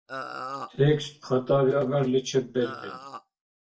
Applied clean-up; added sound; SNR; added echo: neural mask model DeepFilterNet 3.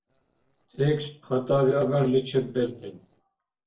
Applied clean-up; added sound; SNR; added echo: neural separator model SepFormer DNS4.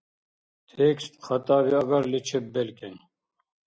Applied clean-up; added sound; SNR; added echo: none; none; none; none.